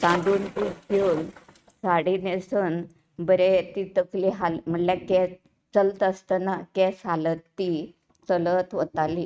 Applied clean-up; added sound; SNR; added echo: neural mask model RNNoise.